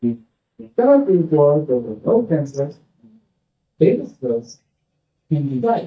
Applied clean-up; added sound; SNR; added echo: neural mask model DeepFilterNet 3.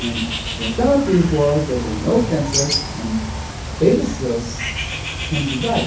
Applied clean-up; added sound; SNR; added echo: none; Bird; 5 dB; reverberation time 0.6 s.